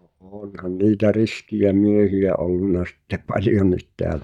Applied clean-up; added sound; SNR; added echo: neural mask model DeepFilterNet 3.